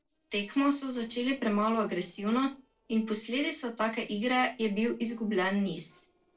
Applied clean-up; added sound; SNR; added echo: neural separator model SepFormer DNS4.